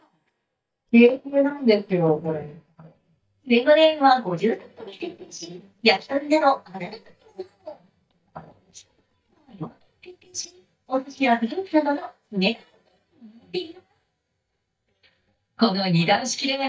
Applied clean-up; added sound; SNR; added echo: neural mask model DeepFilterNet 3.